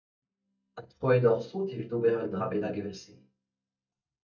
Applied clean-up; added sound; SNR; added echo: neural mask model DeepFilterNet 3.